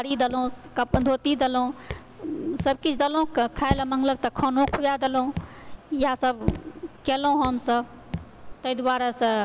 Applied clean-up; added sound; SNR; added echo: none; Raindrop / Drip; 10 dB; none.